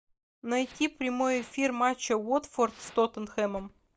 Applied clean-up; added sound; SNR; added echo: neural mask model DeepFilterNet 3.